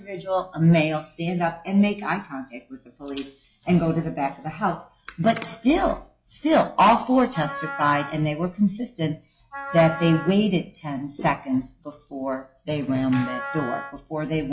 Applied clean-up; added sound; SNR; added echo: classical method log-MMSE.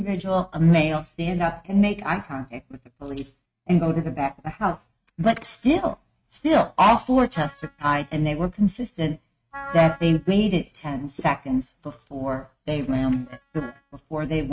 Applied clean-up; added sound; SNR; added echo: neural mask model RNNoise.